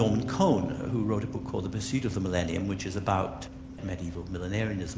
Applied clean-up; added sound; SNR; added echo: none; Bass guitar; 11 dB; none.